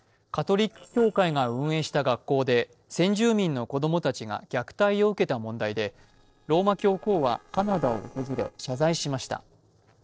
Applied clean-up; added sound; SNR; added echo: neural separator model SepFormer DNS4.